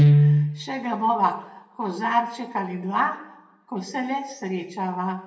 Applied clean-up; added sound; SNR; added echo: none; Guitar; -2 dB; reverberation time 0.7 s.